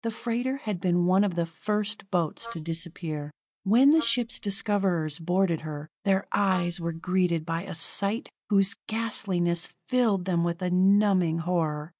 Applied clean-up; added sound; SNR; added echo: neural mask model DeepFilterNet 3.